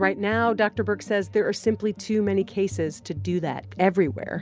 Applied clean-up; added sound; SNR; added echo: none; none; none; none.